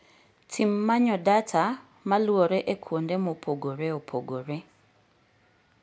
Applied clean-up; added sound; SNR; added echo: none; none; none; none.